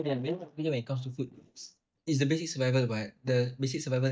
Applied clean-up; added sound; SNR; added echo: neural mask model DeepFilterNet 3.